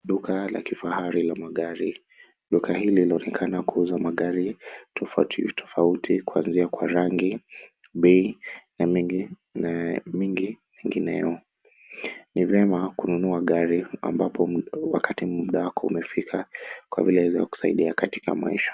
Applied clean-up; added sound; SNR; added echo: none; none; none; none.